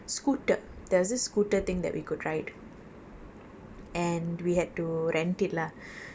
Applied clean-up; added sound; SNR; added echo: none; none; none; none.